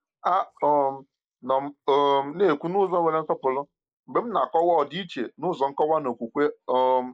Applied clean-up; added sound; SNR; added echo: neural mask model Resemble Enhance denoiser.